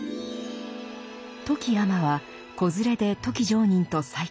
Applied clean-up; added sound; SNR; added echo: none; none; none; none.